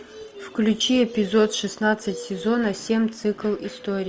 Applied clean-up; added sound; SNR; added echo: none; none; none; none.